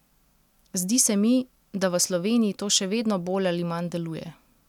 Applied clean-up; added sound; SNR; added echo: none; none; none; none.